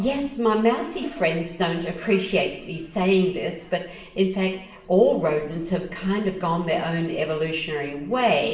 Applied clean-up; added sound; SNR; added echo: none; none; none; reverberation time 0.7 s.